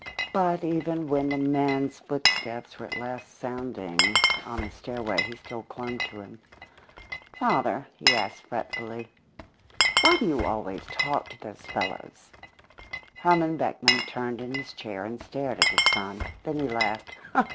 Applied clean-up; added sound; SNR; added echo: none; Glass; 1 dB; none.